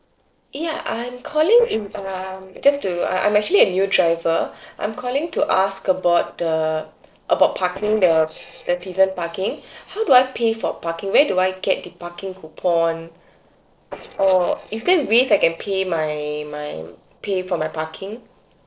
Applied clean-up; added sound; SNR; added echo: neural separator model SepFormer DNS4.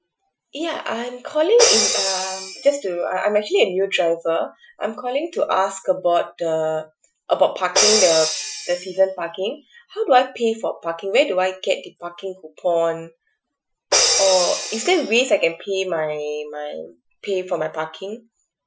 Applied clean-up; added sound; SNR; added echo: classical method Wiener filter.